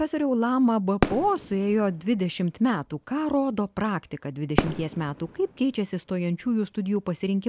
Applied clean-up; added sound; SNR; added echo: none; Fireworks; 8 dB; none.